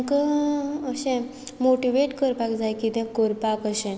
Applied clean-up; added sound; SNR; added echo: none; none; none; none.